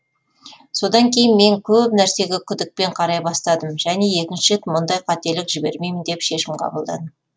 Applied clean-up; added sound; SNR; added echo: none; none; none; none.